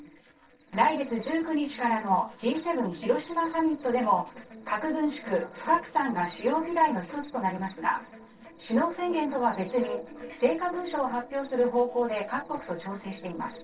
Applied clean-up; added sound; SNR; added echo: neural separator model SepFormer DNS4.